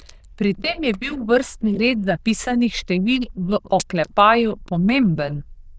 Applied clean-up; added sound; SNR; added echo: neural diffusion model UNIVERSE++.